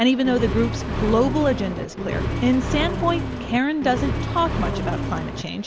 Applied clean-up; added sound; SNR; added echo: none; Accelerating, revving, vroom; 3 dB; none.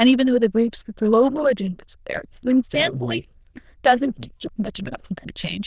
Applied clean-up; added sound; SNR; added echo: neural diffusion model UNIVERSE++.